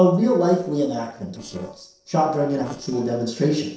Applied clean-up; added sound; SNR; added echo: neural separator model SepFormer DNS4.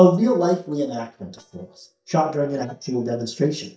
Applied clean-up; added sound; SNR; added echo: neural mask model DeepFilterNet 3.